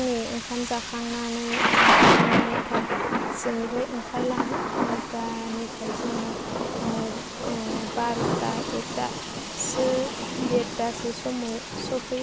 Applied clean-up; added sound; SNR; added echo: none; Thunder / Rain; -4 dB; none.